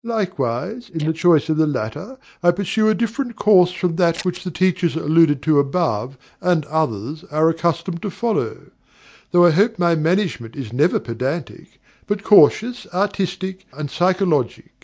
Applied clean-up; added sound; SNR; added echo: neural mask model DeepFilterNet 3.